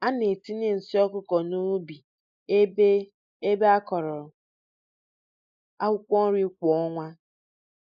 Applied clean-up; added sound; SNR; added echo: neural mask model Resemble Enhance denoiser.